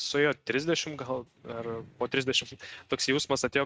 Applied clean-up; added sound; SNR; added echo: neural mask model RNNoise.